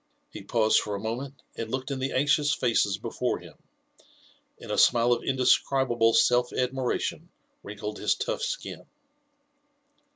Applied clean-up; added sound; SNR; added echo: none; none; none; none.